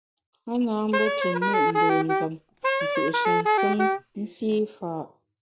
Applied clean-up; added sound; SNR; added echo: none; Wind instrument, woodwind instrument; -5 dB; none.